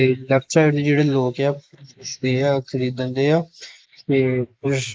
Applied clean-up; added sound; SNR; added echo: neural mask model Resemble Enhance denoiser.